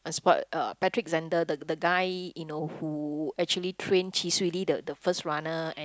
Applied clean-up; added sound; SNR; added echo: none; none; none; none.